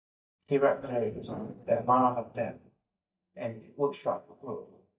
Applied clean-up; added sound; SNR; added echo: neural mask model DeepFilterNet 3.